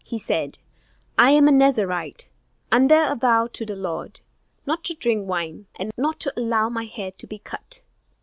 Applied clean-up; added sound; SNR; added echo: none; none; none; none.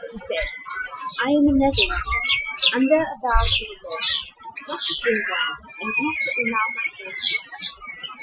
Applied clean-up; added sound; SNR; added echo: classical method Wiener filter.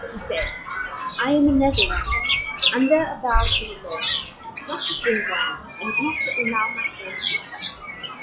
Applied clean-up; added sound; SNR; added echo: classical method log-MMSE.